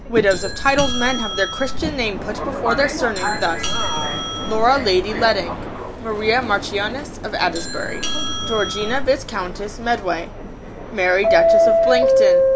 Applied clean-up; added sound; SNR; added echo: none; Doorbell + Subway, metro, underground; 0 dB; none.